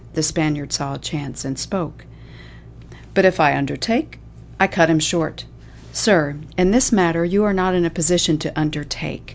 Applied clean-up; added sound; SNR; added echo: none; none; none; none.